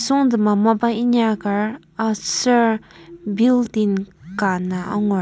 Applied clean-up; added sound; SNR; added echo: none; none; none; none.